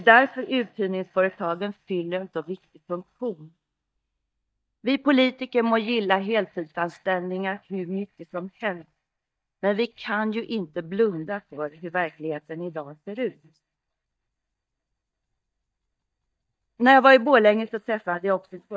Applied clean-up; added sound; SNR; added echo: neural mask model DeepFilterNet 3.